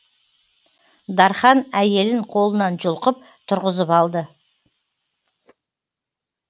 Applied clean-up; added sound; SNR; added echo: none; none; none; none.